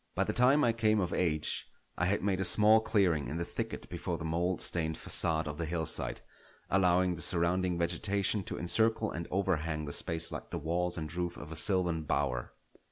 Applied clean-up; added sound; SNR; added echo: none; none; none; none.